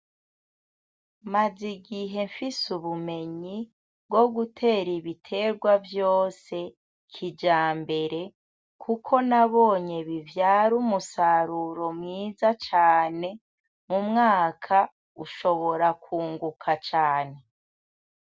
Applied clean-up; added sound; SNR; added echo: none; none; none; none.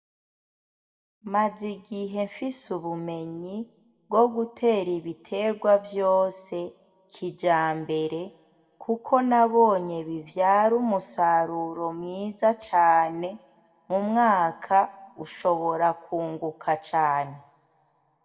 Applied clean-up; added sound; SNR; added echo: none; none; none; reverberation time 0.9 s.